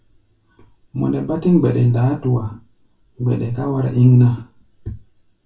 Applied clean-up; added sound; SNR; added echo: none; none; none; reverberation time 0.2 s.